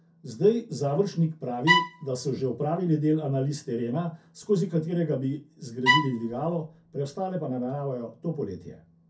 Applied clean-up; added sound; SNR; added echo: none; Bowed string instrument; -2 dB; reverberation time 0.3 s.